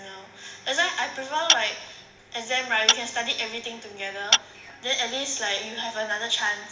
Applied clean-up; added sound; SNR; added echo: none; Tap / Glass; -2 dB; reverberation time 1.1 s.